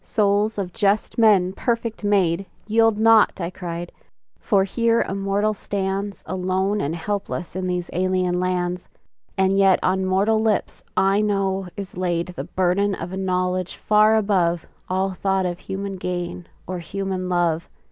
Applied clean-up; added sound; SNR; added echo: none; none; none; none.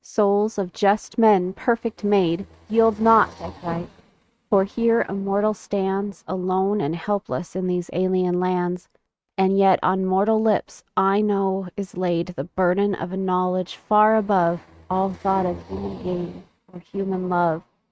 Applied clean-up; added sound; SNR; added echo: neural mask model RNNoise.